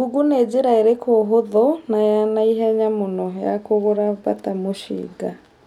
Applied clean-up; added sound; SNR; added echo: none; none; none; none.